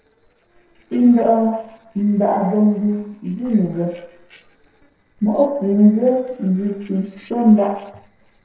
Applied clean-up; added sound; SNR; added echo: neural separator model SepFormer DNS4.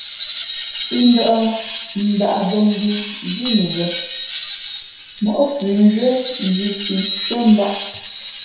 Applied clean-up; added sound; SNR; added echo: none; Screech; 8 dB; reverberation time 0.7 s.